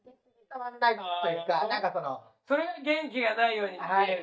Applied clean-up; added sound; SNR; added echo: neural mask model DeepFilterNet 3.